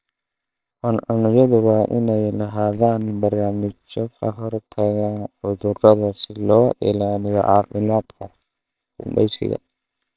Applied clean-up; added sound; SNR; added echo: neural separator model SepFormer WHAMR!.